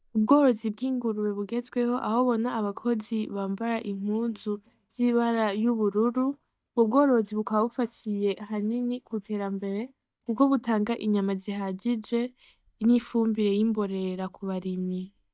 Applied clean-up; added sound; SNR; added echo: neural mask model DeepFilterNet 3.